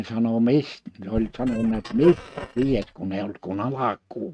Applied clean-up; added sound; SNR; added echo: neural mask model RNNoise.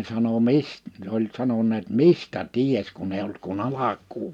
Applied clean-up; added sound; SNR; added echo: none; none; none; none.